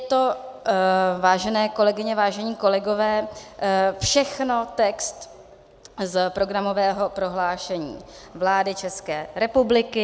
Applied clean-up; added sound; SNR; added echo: none; none; none; none.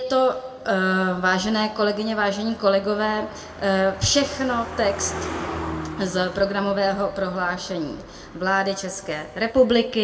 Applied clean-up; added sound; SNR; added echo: none; Car passing by; 14 dB; reverberation time 1.1 s.